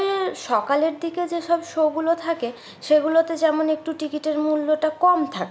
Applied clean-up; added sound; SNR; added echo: none; none; none; none.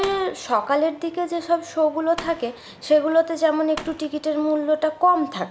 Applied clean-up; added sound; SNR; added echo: none; Fireworks; 19 dB; none.